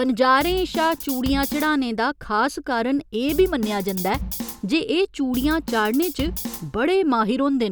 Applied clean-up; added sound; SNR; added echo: none; Drum kit; 11 dB; none.